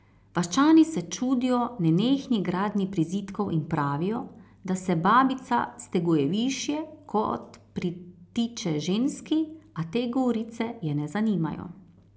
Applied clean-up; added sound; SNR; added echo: none; none; none; none.